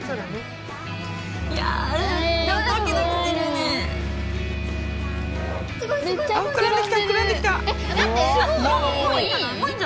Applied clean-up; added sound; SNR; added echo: none; Musical instrument; 5 dB; none.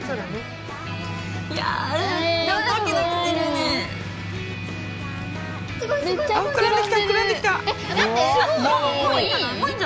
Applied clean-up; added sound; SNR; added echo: none; none; none; none.